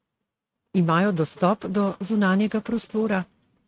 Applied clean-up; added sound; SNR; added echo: neural mask model RNNoise.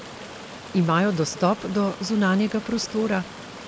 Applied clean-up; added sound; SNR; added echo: none; Stream; 14 dB; none.